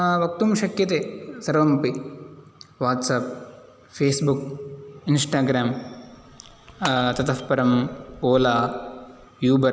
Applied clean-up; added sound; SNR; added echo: none; Shatter / Crushing; 18 dB; none.